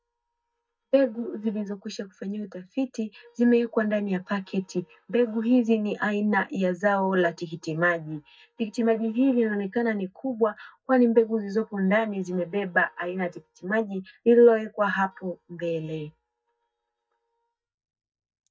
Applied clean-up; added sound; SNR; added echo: neural mask model DeepFilterNet 3.